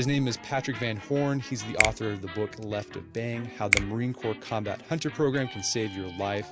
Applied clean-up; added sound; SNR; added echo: none; Finger snapping; 3 dB; none.